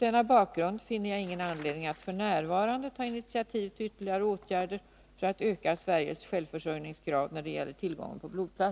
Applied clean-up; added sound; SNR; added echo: none; none; none; none.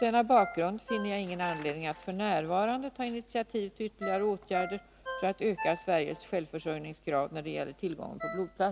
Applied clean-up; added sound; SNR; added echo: none; Ringtone; 12 dB; none.